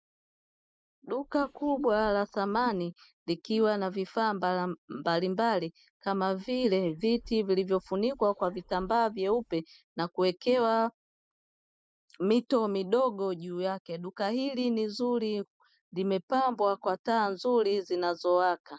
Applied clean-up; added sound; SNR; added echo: neural mask model Resemble Enhance denoiser.